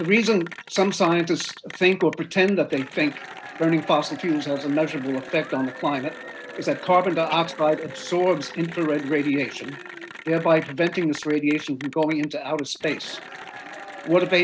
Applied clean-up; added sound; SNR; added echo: none; Applause / Cheering; 15 dB; none.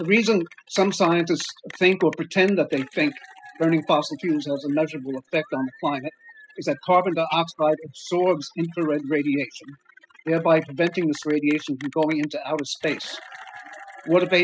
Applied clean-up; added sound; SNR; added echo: classical method spectral subtraction.